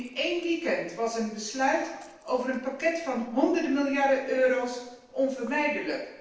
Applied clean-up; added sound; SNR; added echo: neural separator model SepFormer DNS4.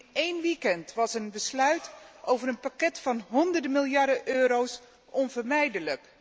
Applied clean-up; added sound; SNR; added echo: none; none; none; none.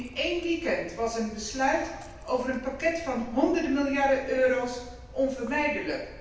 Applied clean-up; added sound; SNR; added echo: none; Splash, splatter; 18 dB; reverberation time 0.9 s.